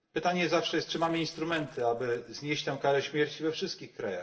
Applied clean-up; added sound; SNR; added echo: neural separator model SepFormer DNS4.